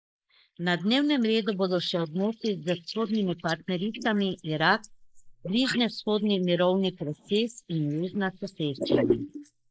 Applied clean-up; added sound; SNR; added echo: neural mask model Resemble Enhance denoiser.